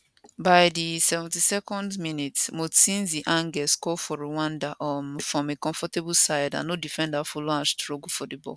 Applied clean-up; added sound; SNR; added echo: none; none; none; none.